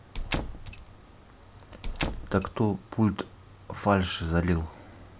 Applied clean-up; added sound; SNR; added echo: none; Squeak / Slam / Wood; 5 dB; none.